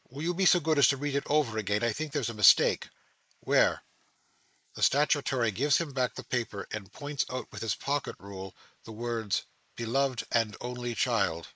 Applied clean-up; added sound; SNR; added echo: neural mask model Resemble Enhance denoiser.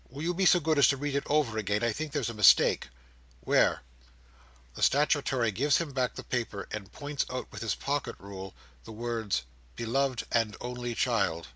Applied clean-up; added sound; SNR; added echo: none; none; none; none.